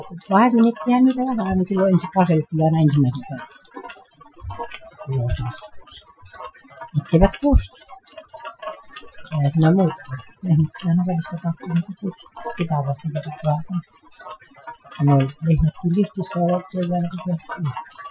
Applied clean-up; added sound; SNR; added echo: classical method Wiener filter.